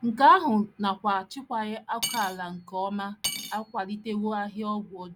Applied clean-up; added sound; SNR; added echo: none; Cutlery, silverware / Dishes, pots, and pans; 10 dB; none.